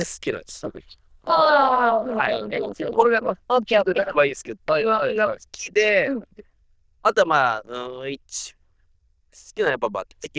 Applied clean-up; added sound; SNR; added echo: neural diffusion model UNIVERSE++.